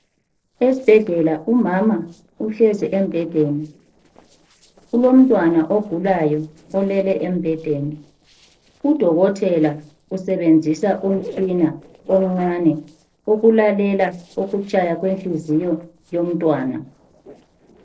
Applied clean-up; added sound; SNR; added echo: neural separator model SepFormer DNS4.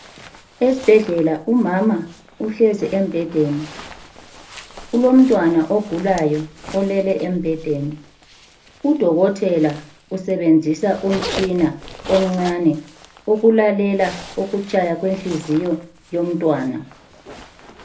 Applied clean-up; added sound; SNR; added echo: none; Zipper (clothing); 18 dB; reverberation time 0.3 s.